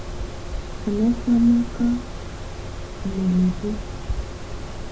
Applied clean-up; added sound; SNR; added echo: none; Mechanisms; 6 dB; reverberation time 0.3 s.